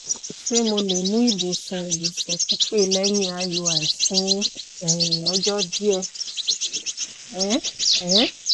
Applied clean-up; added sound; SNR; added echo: neural mask model Resemble Enhance denoiser.